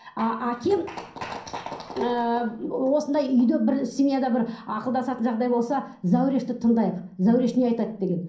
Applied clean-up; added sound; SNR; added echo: none; none; none; reverberation time 0.6 s.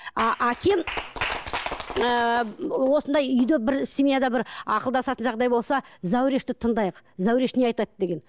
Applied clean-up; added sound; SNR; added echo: none; none; none; none.